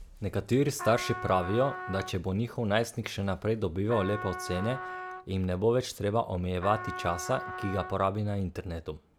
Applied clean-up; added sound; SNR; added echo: none; Trumpet; 10 dB; none.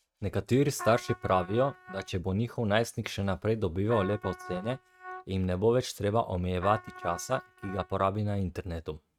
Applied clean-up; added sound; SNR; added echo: neural mask model RNNoise.